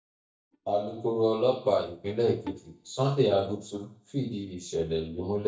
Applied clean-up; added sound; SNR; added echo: neural mask model DeepFilterNet 3.